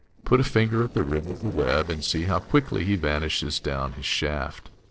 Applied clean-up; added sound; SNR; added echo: neural separator model SepFormer DNS4.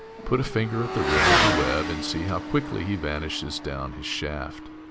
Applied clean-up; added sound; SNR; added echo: none; Motorcycle / Accelerating, revving, vroom; 0 dB; none.